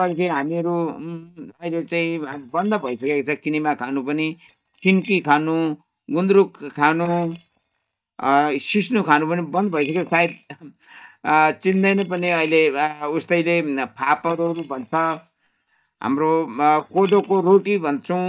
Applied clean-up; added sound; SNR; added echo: neural mask model DeepFilterNet 3.